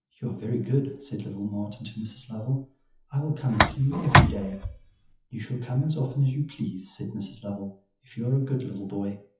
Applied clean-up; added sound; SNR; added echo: classical method WPE with log-MMSE.